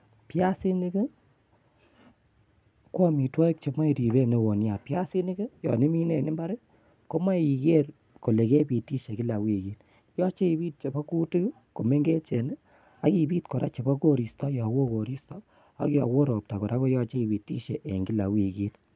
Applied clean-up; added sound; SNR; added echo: none; none; none; none.